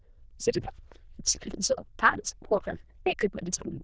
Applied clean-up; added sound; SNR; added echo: neural diffusion model UNIVERSE++.